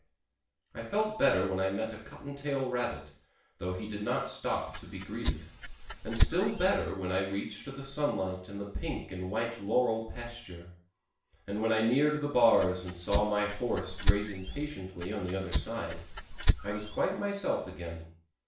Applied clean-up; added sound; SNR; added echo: none; Rattle (instrument); -2 dB; reverberation time 0.5 s.